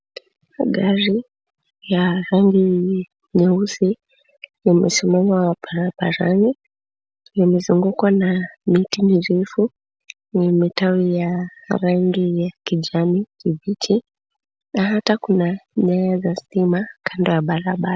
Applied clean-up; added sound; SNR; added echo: none; none; none; none.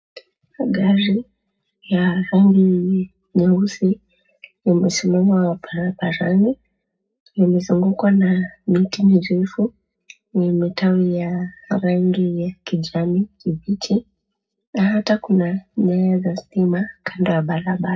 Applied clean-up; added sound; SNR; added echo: none; none; none; reverberation time 0.4 s.